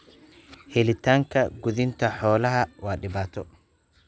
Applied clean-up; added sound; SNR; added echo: none; none; none; none.